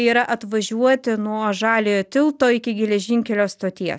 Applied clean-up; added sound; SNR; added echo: none; none; none; none.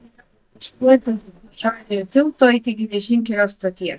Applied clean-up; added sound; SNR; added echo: neural mask model DeepFilterNet 3.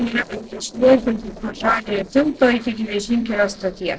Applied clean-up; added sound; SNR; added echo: neural separator model SepFormer DNS4.